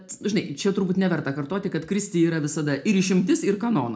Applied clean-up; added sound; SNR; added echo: none; none; none; reverberation time 0.3 s.